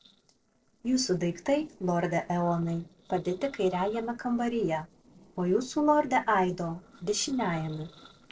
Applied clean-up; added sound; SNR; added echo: neural separator model SepFormer DNS4.